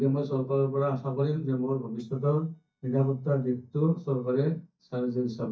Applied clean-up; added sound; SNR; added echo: neural mask model DeepFilterNet 3.